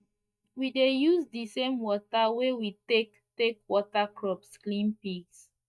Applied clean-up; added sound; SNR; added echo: neural mask model DeepFilterNet 3.